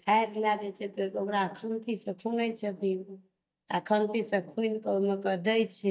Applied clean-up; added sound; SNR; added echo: neural mask model DeepFilterNet 3.